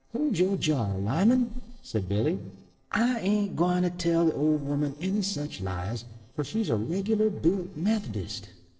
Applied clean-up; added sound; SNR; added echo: neural separator model SepFormer DNS4.